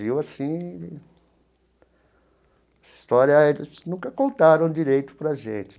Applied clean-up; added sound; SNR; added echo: none; none; none; none.